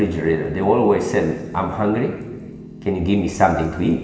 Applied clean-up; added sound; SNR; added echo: none; Piano; 15 dB; reverberation time 1.4 s.